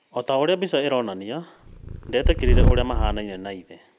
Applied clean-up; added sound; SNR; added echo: none; Purr; -5 dB; none.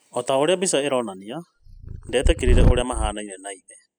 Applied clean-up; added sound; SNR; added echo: classical method spectral subtraction.